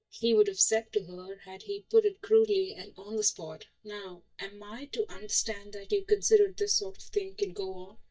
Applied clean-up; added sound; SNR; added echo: neural mask model DeepFilterNet 3.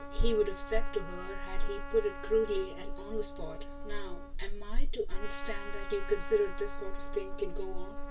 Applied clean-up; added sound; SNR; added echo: none; Trumpet; 16 dB; reverberation time 0.1 s.